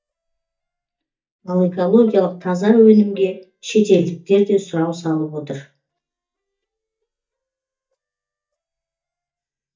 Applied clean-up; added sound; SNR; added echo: neural mask model DeepFilterNet 3.